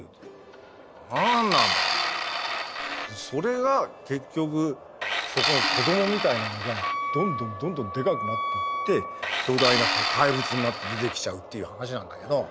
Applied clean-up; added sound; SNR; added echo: none; Wind instrument, woodwind instrument + Tools; 1 dB; none.